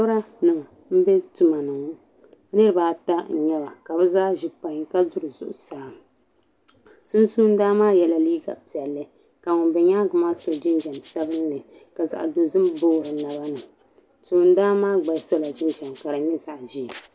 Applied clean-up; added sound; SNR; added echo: none; Rattle (instrument); 14 dB; none.